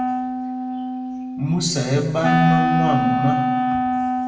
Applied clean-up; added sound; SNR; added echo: none; Wind instrument, woodwind instrument; -2 dB; reverberation time 1.2 s.